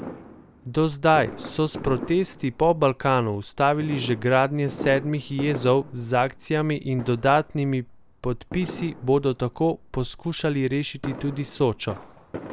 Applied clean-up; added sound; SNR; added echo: none; Fireworks; 15 dB; none.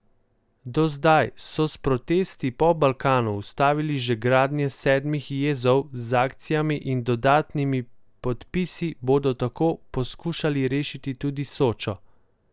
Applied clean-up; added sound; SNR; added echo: none; none; none; none.